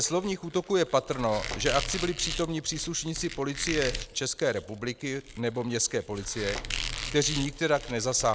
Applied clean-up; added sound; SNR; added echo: none; Squeak; 8 dB; none.